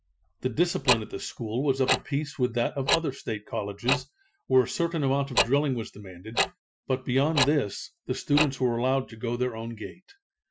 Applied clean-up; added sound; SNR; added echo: classical method Wiener filter.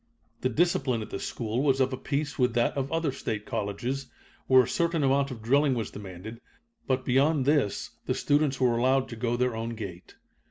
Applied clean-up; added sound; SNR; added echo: none; none; none; none.